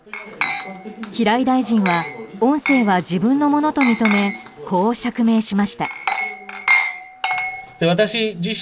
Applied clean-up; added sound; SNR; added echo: none; Glass; 7 dB; none.